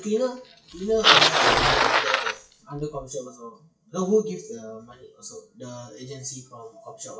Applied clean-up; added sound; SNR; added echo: classical method WPE with log-MMSE.